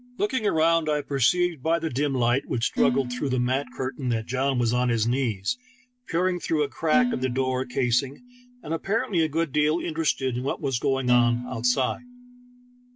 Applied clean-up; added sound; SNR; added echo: none; Dishes, pots, and pans; 9 dB; none.